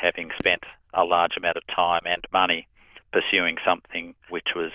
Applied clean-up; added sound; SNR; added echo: neural diffusion model UNIVERSE++.